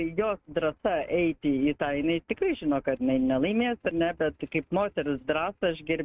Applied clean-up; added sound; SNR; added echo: neural mask model RNNoise.